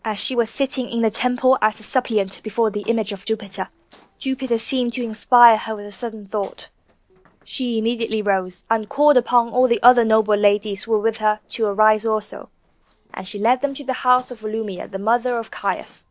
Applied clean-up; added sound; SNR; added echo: neural separator model SepFormer DNS4.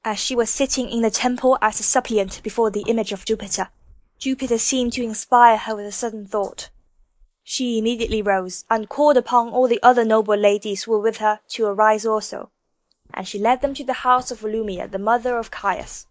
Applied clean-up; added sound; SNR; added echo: neural mask model Resemble Enhance denoiser.